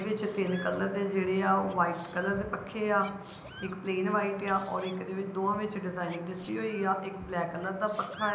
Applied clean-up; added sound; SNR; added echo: none; Sneeze; 19 dB; reverberation time 0.9 s.